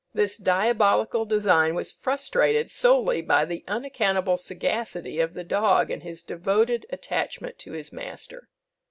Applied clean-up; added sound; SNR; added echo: none; none; none; none.